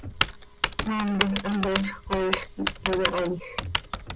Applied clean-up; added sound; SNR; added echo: none; Typing; 1 dB; none.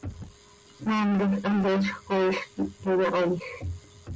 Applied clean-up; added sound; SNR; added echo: none; none; none; none.